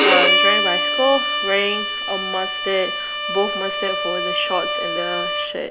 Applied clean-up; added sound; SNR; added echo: none; Bowed string instrument; -3 dB; none.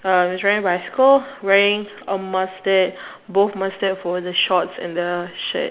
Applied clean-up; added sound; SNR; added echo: none; none; none; none.